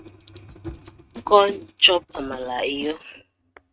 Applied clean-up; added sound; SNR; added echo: neural mask model RNNoise.